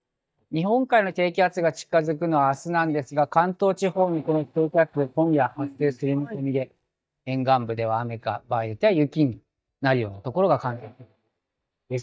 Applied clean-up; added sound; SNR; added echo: neural mask model DeepFilterNet 3.